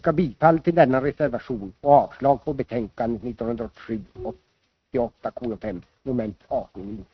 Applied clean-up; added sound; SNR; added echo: neural mask model RNNoise.